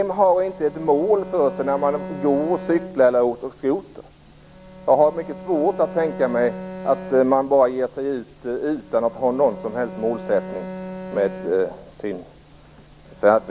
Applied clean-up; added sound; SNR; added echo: none; Bowed string instrument; 15 dB; none.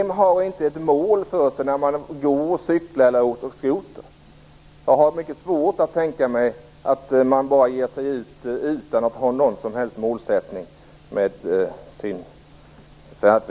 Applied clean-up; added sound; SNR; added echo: none; none; none; none.